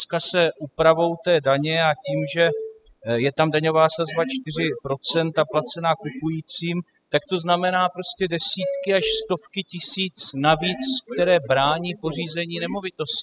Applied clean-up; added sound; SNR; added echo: classical method spectral subtraction.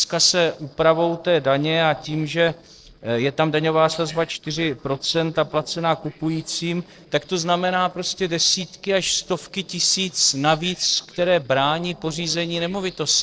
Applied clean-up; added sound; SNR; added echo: neural separator model SepFormer DNS4.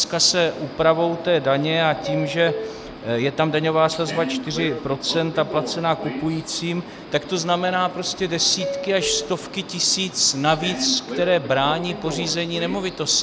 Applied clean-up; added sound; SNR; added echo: none; Subway, metro, underground; 10 dB; none.